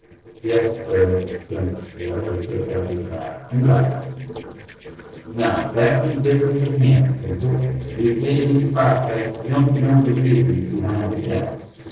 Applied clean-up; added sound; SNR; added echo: neural separator model SepFormer DNS4.